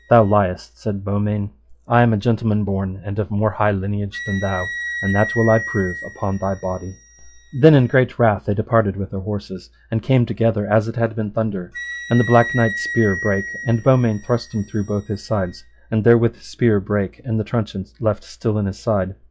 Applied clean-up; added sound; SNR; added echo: classical method log-MMSE.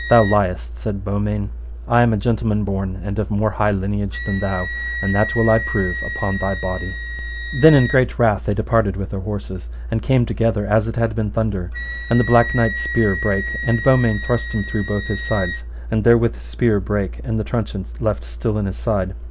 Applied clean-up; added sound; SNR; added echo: none; Wind instrument, woodwind instrument; 12 dB; none.